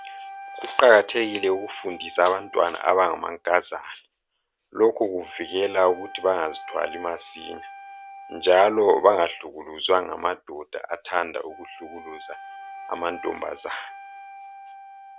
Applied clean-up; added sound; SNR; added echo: none; Wind instrument, woodwind instrument; 18 dB; none.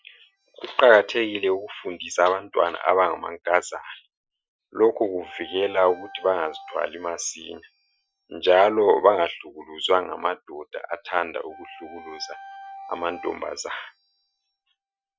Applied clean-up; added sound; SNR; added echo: classical method Wiener filter.